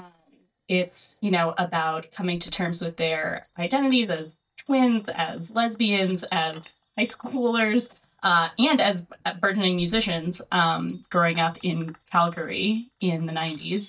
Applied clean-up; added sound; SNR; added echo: neural mask model DeepFilterNet 3.